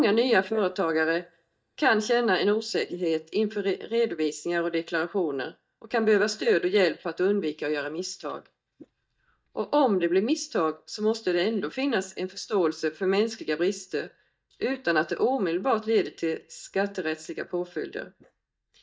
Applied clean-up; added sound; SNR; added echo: neural mask model DeepFilterNet 3.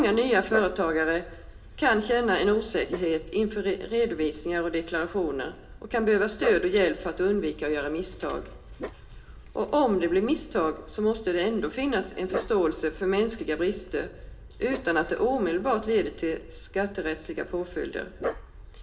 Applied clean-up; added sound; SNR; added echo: none; Dog; 14 dB; reverberation time 0.4 s.